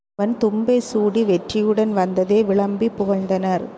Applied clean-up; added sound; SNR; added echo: none; none; none; none.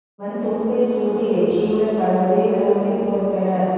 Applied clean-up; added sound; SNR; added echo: none; none; none; reverberation time 2.2 s.